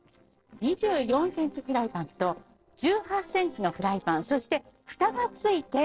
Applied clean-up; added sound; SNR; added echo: neural separator model SepFormer DNS4.